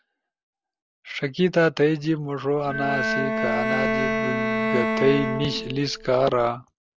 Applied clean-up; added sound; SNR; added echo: none; Bowed string instrument; 1 dB; none.